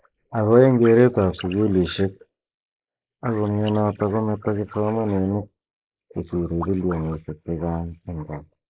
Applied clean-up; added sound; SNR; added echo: neural mask model Resemble Enhance denoiser.